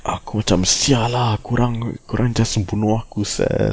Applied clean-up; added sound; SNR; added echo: none; none; none; none.